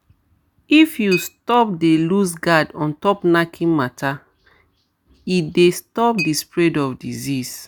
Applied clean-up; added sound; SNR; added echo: none; Chink, clink; 19 dB; none.